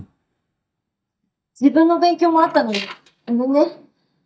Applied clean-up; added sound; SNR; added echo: neural mask model DeepFilterNet 3.